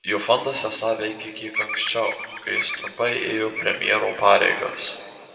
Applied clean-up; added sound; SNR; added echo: none; Bird vocalization, bird call, bird song; 9 dB; reverberation time 2.3 s.